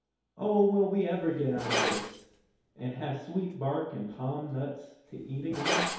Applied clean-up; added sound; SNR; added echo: none; Glass; 6 dB; reverberation time 2.2 s.